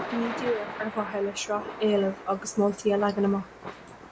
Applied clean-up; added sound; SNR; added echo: none; Thunder / Rain; 11 dB; none.